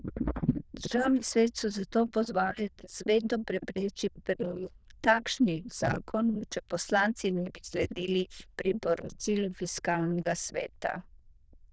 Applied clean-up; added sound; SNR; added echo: neural diffusion model UNIVERSE++.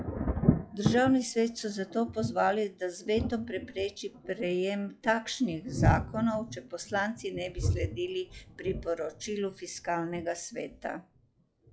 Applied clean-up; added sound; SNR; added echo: classical method log-MMSE.